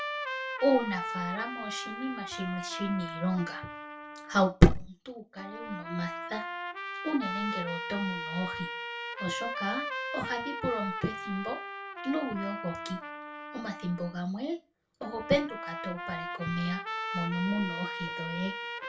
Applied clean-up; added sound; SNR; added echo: none; Trumpet; 6 dB; reverberation time 0.2 s.